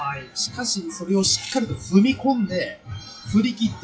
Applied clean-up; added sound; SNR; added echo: classical method WPE with log-MMSE.